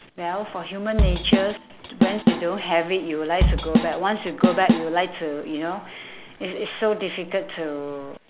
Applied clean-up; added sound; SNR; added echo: none; Drum / Drum kit; -3 dB; none.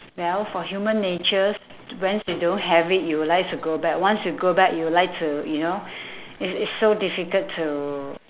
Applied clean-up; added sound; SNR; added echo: none; none; none; none.